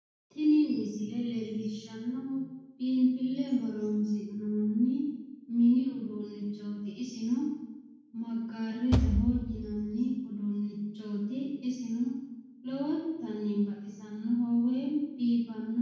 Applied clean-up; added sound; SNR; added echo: none; Bass drum / Thump, thud; 0 dB; reverberation time 1.1 s.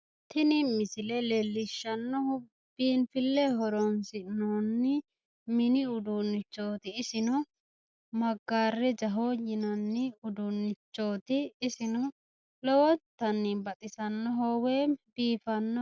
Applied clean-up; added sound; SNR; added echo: none; none; none; none.